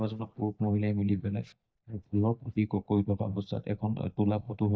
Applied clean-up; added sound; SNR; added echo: neural mask model DeepFilterNet 3.